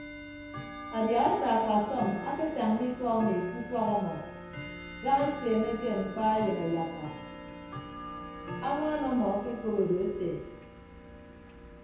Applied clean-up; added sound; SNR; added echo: none; Tick-tock / Bell; 11 dB; reverberation time 1.0 s.